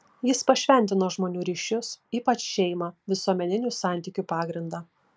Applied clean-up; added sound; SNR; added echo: none; none; none; none.